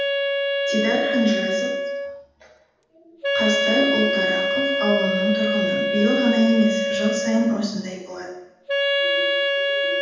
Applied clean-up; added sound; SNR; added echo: none; Wind instrument, woodwind instrument; -1 dB; reverberation time 0.8 s.